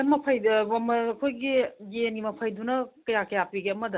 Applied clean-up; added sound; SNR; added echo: none; none; none; none.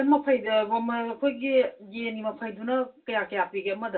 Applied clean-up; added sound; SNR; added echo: none; none; none; reverberation time 0.2 s.